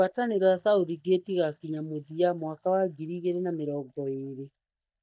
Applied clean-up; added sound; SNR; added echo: neural mask model DeepFilterNet 3.